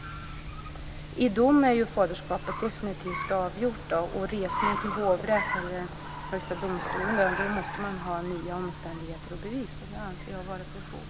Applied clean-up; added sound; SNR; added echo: none; Car; 8 dB; none.